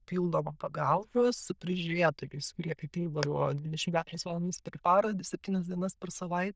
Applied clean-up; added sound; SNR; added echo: neural diffusion model UNIVERSE++.